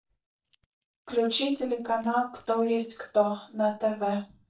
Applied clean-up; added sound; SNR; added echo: neural mask model DeepFilterNet 3.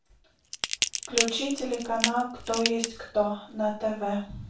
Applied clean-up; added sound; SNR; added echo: none; Crackle / Crushing; 3 dB; reverberation time 0.3 s.